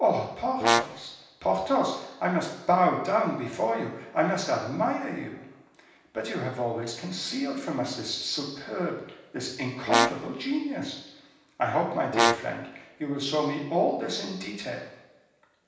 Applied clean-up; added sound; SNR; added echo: none; Brass instrument; -1 dB; reverberation time 0.9 s.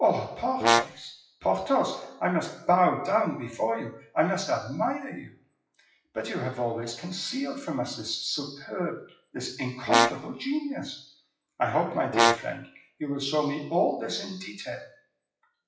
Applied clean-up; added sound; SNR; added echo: classical method WPE with log-MMSE.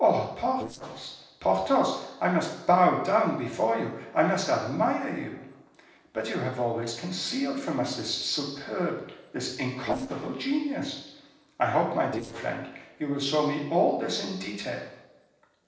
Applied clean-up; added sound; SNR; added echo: neural separator model SepFormer DNS4.